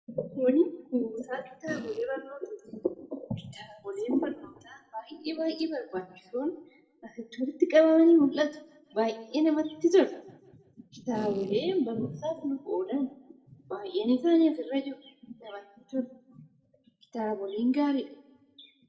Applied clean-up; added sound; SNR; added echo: none; Fart; 11 dB; reverberation time 0.7 s.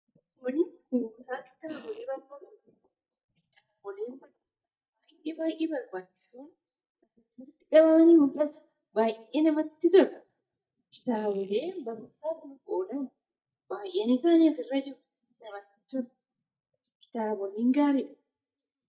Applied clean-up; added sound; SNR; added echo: neural mask model DeepFilterNet 3.